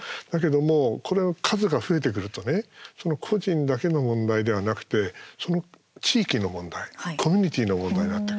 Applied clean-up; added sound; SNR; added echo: none; none; none; none.